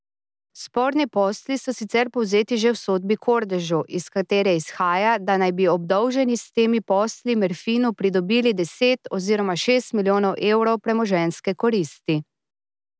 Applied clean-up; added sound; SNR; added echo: none; none; none; none.